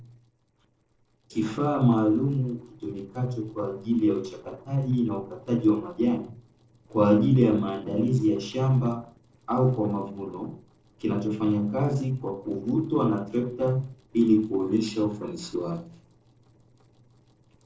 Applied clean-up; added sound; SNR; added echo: neural separator model SepFormer DNS4.